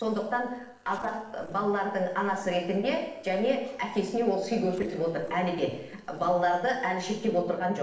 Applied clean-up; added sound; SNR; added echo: neural separator model SepFormer DNS4.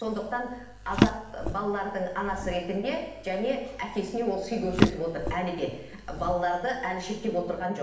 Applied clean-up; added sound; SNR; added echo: none; Drawer open or close; 3 dB; reverberation time 0.8 s.